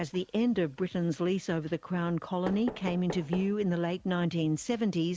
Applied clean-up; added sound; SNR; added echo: none; Knock; 16 dB; none.